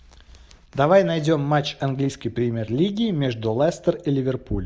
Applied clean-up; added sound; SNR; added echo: none; none; none; none.